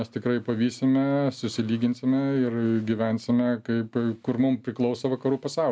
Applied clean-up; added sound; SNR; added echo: none; none; none; none.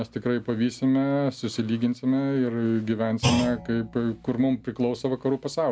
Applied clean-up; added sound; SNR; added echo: none; Thump, thud; 12 dB; none.